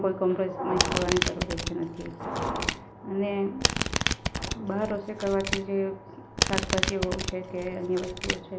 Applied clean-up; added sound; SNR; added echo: none; Domestic sounds, home sounds; 1 dB; none.